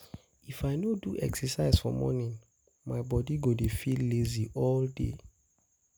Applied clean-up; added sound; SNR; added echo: none; none; none; none.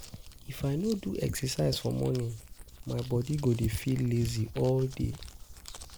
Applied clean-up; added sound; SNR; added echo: neural mask model Resemble Enhance denoiser.